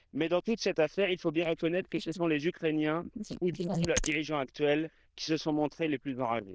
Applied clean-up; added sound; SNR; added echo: neural diffusion model UNIVERSE++.